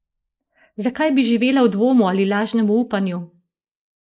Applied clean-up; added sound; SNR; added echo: neural mask model Resemble Enhance denoiser.